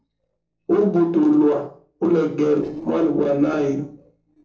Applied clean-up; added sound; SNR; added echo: neural separator model SepFormer DNS4.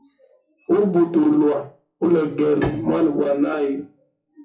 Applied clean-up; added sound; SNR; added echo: classical method WPE with log-MMSE.